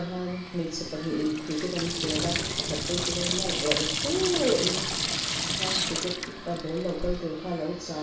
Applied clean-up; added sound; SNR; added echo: none; Sink (filling or washing) / Water tap, faucet; 1 dB; reverberation time 0.7 s.